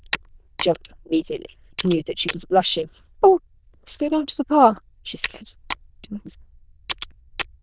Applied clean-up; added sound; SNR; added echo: neural diffusion model UNIVERSE++.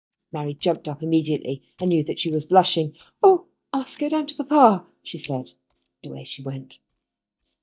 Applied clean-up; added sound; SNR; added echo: neural mask model DeepFilterNet 3.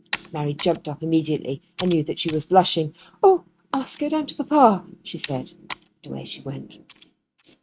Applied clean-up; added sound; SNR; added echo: neural mask model RNNoise.